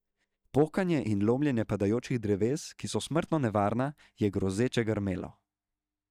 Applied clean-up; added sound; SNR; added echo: neural mask model DeepFilterNet 3.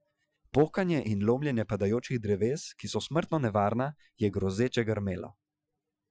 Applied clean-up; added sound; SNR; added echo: classical method Wiener filter.